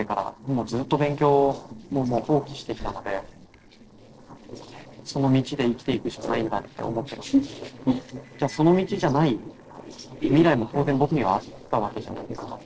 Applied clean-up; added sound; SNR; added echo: neural separator model SepFormer DNS4.